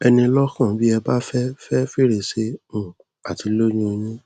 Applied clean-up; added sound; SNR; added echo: none; none; none; none.